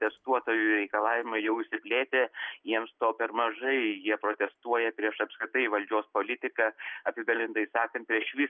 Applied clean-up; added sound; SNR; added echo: none; none; none; none.